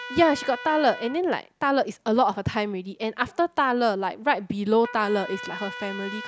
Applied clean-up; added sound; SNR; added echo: none; Trumpet; 15 dB; none.